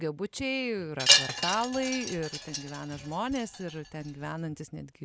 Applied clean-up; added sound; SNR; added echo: none; Wind chime; -3 dB; none.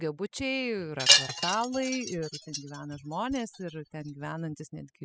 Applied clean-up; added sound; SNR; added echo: classical method spectral subtraction.